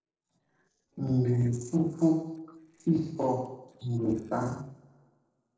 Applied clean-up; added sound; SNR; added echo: neural separator model SepFormer DNS4.